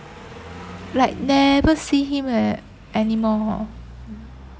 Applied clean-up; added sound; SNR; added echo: none; Car passing by; 18 dB; none.